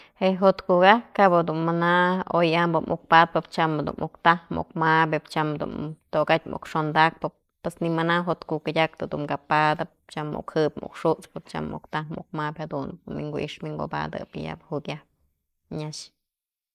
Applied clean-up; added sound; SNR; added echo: neural mask model Resemble Enhance denoiser.